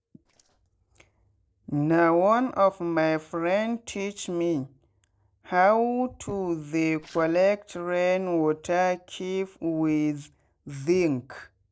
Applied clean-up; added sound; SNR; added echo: neural separator model SepFormer DNS4.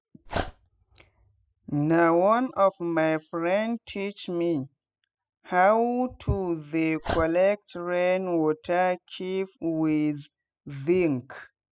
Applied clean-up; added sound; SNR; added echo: classical method spectral subtraction.